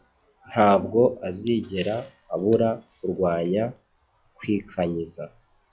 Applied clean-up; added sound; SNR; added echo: classical method log-MMSE.